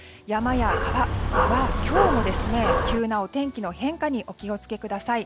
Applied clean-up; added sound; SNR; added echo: none; Dog; -3 dB; none.